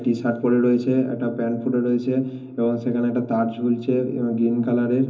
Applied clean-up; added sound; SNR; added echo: none; none; none; reverberation time 0.3 s.